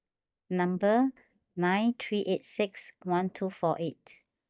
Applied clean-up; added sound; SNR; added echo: neural mask model DeepFilterNet 3.